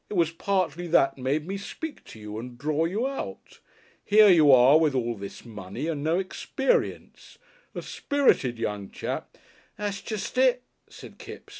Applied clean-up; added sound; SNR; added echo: none; none; none; none.